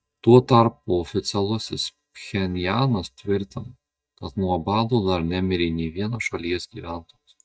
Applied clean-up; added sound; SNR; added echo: neural mask model DeepFilterNet 3.